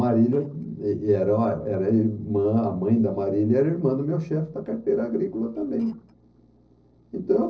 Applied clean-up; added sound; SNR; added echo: neural separator model SepFormer DNS4.